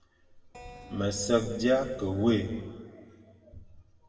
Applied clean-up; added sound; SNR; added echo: none; Keyboard (musical); 16 dB; reverberation time 1.6 s.